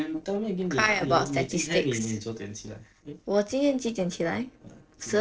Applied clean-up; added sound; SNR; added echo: neural separator model SepFormer DNS4.